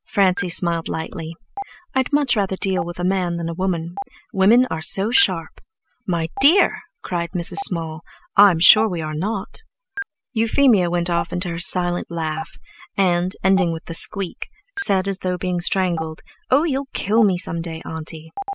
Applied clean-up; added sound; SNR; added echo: none; Stream; 15 dB; none.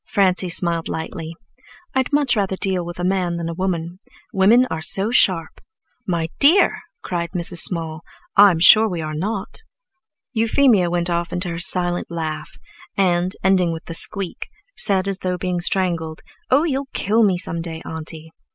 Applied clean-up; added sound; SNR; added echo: none; none; none; none.